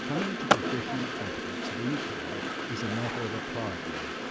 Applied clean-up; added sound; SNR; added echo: none; Skateboard + Train; -5 dB; none.